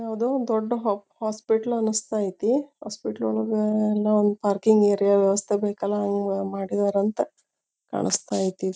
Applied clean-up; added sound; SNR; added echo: none; none; none; none.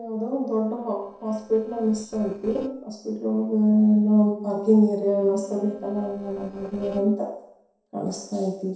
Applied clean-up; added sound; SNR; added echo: neural separator model SepFormer DNS4.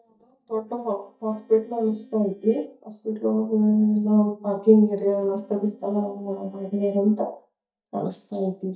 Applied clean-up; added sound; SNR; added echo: neural mask model DeepFilterNet 3.